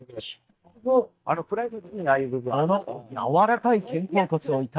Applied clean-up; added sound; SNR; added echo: neural mask model DeepFilterNet 3.